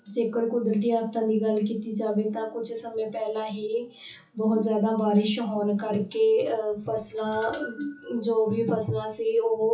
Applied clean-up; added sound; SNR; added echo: classical method WPE with log-MMSE.